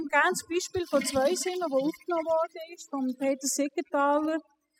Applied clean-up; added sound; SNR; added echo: classical method spectral subtraction.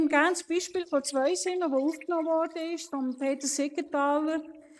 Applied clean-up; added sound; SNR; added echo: neural mask model Resemble Enhance denoiser.